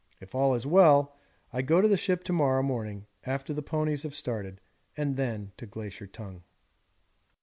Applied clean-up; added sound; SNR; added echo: none; none; none; none.